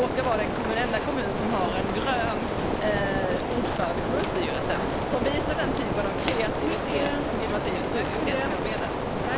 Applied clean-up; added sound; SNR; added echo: none; Rain; -2 dB; none.